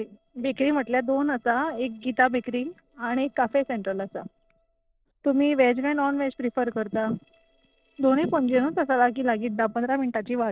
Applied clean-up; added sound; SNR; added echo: neural separator model SepFormer DNS4.